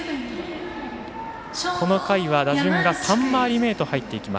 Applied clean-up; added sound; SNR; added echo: none; none; none; none.